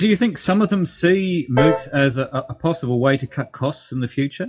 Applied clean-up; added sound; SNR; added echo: classical method WPE with log-MMSE.